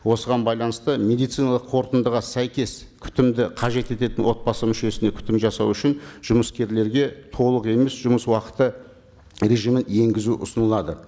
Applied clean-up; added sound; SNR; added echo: none; Crushing; 11 dB; none.